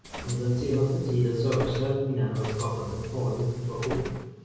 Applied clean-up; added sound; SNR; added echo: none; Bus; 11 dB; reverberation time 1.3 s.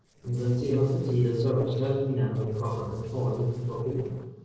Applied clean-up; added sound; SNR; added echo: neural separator model SepFormer DNS4.